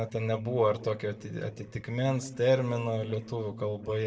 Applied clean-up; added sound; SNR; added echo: neural separator model SepFormer DNS4.